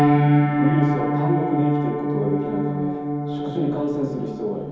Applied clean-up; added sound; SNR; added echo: none; Piano; -5 dB; reverberation time 1.2 s.